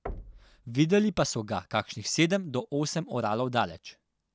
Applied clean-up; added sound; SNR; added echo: none; Knock; 18 dB; none.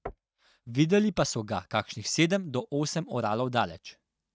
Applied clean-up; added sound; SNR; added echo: neural mask model RNNoise.